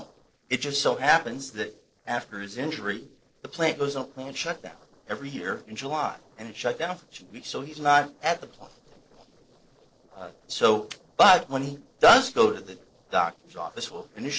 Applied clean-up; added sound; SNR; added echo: neural separator model SepFormer DNS4.